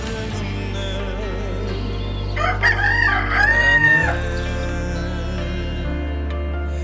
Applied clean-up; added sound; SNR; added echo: none; Chicken, rooster; -3 dB; none.